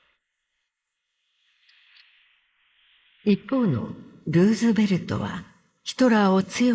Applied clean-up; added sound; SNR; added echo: neural mask model Resemble Enhance denoiser.